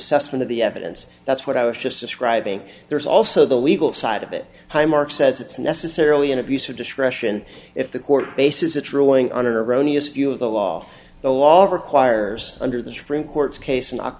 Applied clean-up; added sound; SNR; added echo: none; none; none; none.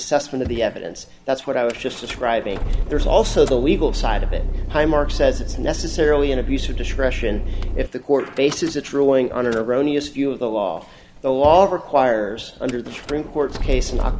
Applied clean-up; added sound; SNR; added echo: none; Idling / Engine starting / Door / Car; 5 dB; none.